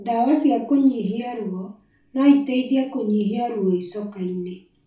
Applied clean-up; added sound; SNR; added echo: none; none; none; reverberation time 0.3 s.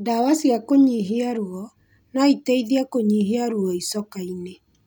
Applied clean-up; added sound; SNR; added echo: none; none; none; none.